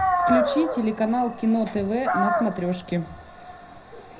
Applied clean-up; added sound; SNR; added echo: none; Dog; 2 dB; reverberation time 0.4 s.